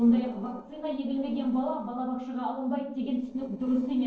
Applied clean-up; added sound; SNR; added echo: neural separator model SepFormer DNS4.